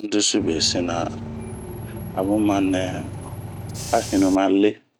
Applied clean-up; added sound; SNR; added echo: none; Bus / Engine; 9 dB; none.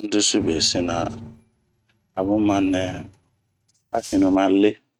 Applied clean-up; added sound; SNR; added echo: neural mask model RNNoise.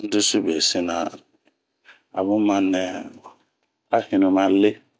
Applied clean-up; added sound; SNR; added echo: none; none; none; none.